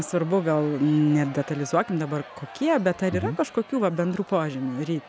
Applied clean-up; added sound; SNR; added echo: none; Crowd; 19 dB; none.